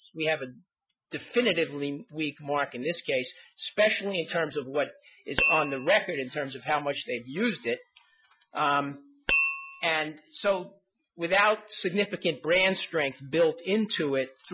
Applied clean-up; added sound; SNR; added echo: classical method Wiener filter.